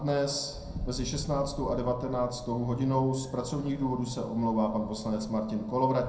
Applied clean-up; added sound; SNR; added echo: none; Wind; 13 dB; reverberation time 0.5 s.